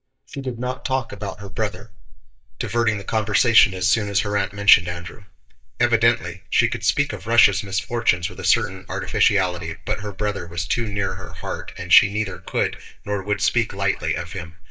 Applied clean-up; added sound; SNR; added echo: neural mask model DeepFilterNet 3.